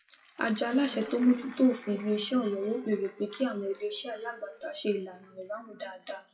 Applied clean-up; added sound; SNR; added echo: classical method WPE with log-MMSE.